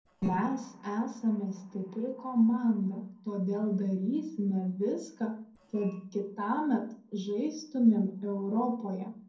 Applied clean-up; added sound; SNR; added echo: neural separator model SepFormer DNS4.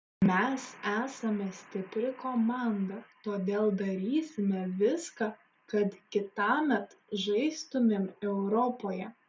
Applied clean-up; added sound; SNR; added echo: none; none; none; none.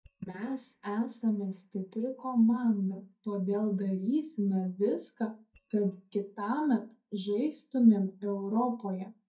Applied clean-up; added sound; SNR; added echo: neural mask model DeepFilterNet 3.